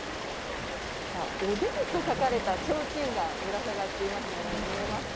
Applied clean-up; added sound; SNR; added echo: none; Rain; 2 dB; none.